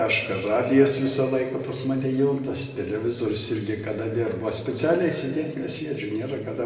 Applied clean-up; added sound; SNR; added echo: none; none; none; reverberation time 2.0 s.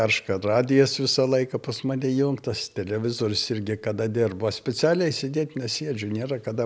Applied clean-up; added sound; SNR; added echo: none; none; none; none.